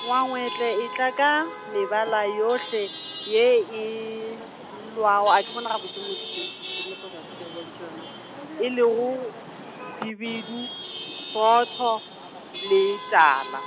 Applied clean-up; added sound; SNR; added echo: none; Chatter / Traffic noise, roadway noise / Vehicle horn, car horn, honking / Engine; 11 dB; none.